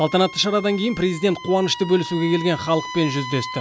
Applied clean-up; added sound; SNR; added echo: none; Wind instrument, woodwind instrument; 13 dB; none.